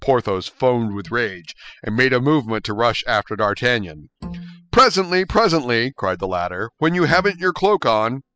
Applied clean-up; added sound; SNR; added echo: classical method spectral subtraction.